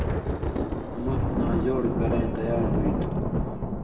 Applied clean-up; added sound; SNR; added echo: none; Thunder; -4 dB; reverberation time 1.8 s.